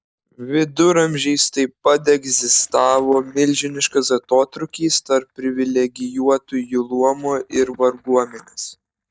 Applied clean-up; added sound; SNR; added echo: neural mask model DeepFilterNet 3.